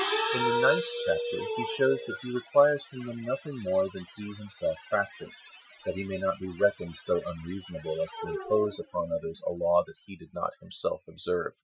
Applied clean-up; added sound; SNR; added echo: classical method Wiener filter.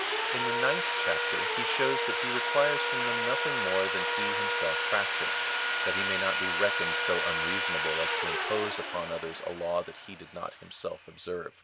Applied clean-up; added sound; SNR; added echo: none; Sawing; -4 dB; none.